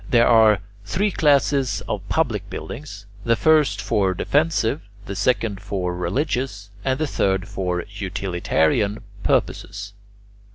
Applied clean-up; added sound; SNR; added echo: none; none; none; none.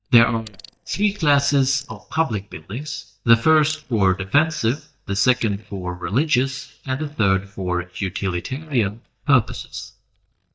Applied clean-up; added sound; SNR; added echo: neural mask model DeepFilterNet 3.